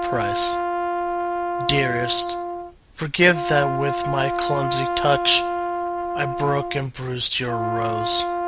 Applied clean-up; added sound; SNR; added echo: none; Brass instrument; 1 dB; none.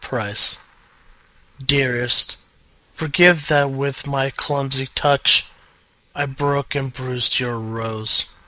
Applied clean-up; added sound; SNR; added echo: neural mask model Resemble Enhance denoiser.